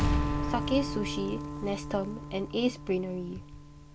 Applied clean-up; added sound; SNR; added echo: none; Explosion + Acoustic guitar; 1 dB; none.